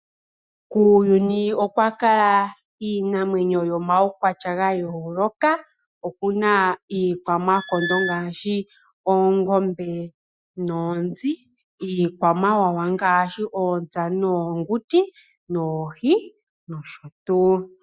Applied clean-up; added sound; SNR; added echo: classical method Wiener filter.